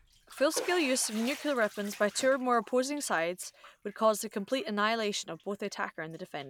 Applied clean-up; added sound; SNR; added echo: none; Bathtub (filling or washing); 17 dB; none.